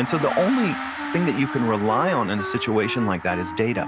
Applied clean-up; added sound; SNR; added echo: none; Gong + Wind instrument, woodwind instrument; 8 dB; none.